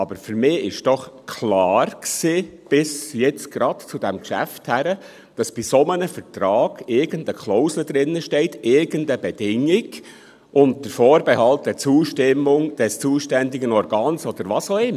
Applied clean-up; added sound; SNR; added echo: none; none; none; none.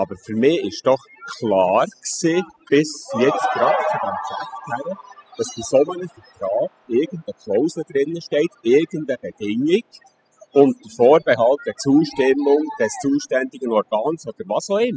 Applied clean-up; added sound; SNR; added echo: classical method spectral subtraction.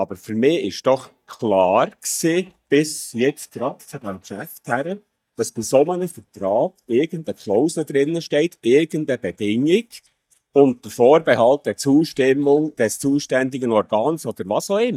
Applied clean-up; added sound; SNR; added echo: neural mask model DeepFilterNet 3.